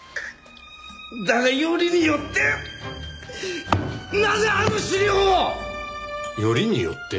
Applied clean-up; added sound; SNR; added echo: none; none; none; none.